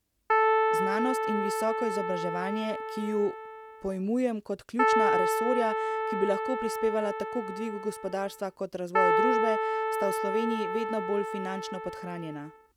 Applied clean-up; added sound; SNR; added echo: none; Keyboard (musical); -3 dB; none.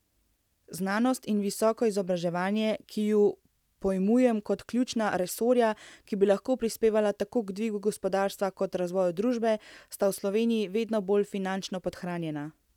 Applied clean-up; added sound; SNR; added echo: none; none; none; none.